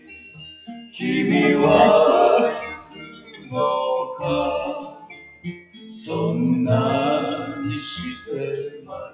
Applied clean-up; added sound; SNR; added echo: classical method WPE with log-MMSE.